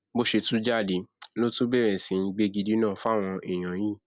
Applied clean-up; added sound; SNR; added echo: none; none; none; none.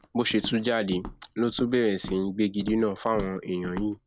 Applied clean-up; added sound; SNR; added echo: none; Walk, footsteps; 14 dB; none.